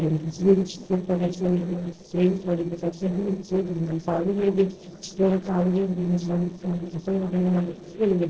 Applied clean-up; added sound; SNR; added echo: neural separator model SepFormer DNS4.